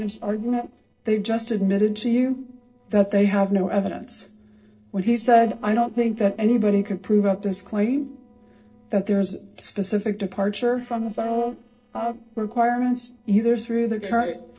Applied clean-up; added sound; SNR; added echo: neural separator model SepFormer DNS4.